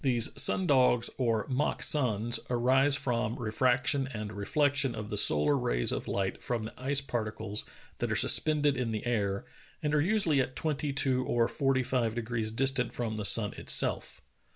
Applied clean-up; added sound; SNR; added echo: none; none; none; none.